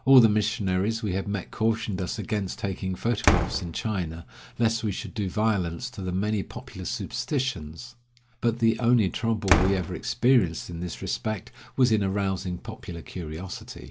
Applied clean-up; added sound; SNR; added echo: none; Slam; 5 dB; none.